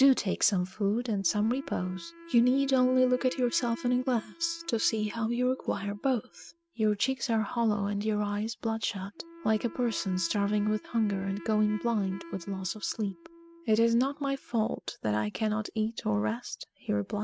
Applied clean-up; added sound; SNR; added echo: neural mask model RNNoise.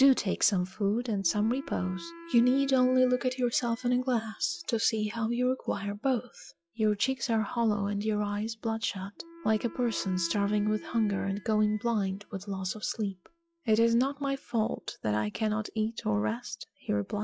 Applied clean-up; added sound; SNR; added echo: classical method log-MMSE.